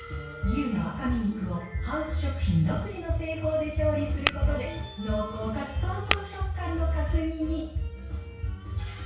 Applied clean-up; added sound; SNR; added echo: none; Tap / Glass; 4 dB; reverberation time 0.6 s.